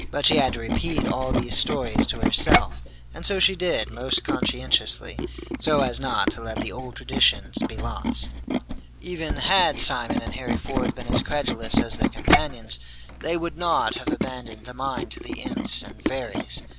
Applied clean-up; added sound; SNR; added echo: none; Tools; 3 dB; none.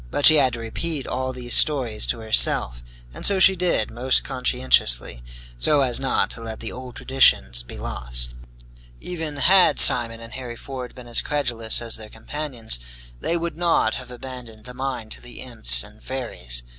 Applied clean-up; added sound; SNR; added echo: none; none; none; none.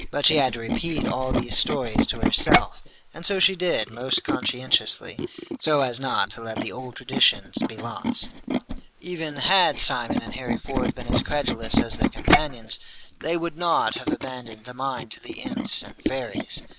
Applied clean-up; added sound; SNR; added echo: neural mask model Resemble Enhance denoiser.